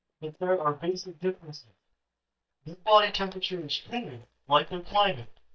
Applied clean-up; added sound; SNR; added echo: neural mask model DeepFilterNet 3.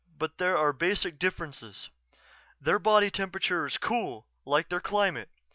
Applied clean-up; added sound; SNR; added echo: none; none; none; none.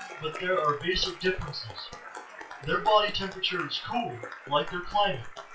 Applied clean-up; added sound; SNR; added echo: classical method WPE with log-MMSE.